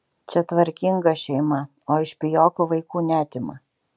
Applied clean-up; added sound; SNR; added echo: none; none; none; none.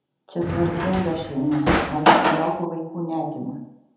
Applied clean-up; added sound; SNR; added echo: none; Drawer open or close; -4 dB; reverberation time 0.8 s.